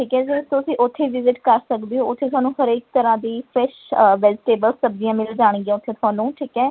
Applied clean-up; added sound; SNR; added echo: none; none; none; none.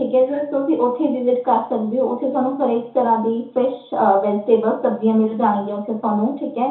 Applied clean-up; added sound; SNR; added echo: none; none; none; reverberation time 0.7 s.